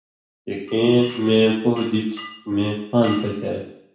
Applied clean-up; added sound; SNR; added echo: none; Glass; 19 dB; reverberation time 0.7 s.